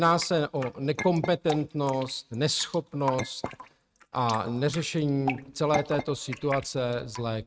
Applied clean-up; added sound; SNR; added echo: neural mask model RNNoise.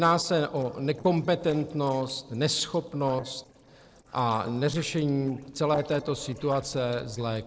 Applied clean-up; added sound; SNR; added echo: neural separator model SepFormer DNS4.